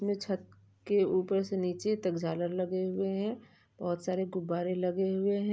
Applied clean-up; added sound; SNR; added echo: none; none; none; none.